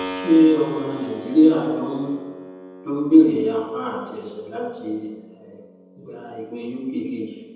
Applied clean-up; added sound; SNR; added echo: none; Keyboard (musical); 16 dB; reverberation time 1.1 s.